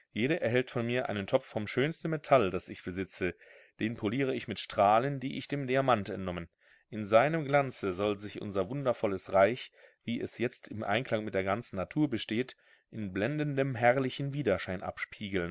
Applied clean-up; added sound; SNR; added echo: none; none; none; none.